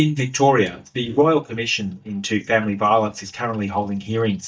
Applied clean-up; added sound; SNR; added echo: neural mask model DeepFilterNet 3.